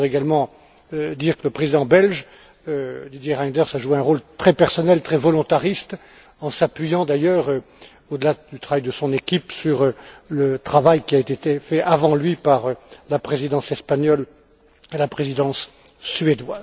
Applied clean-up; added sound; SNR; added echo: none; none; none; none.